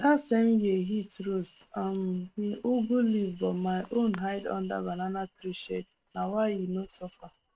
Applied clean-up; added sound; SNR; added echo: neural mask model RNNoise.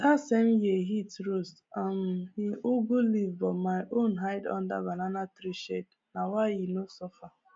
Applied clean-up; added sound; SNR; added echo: none; none; none; none.